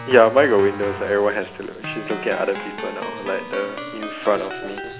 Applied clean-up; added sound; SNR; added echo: none; Keyboard (musical); 11 dB; none.